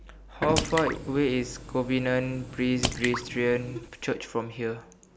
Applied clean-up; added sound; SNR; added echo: none; Printer + Drip / Splash, splatter; 7 dB; none.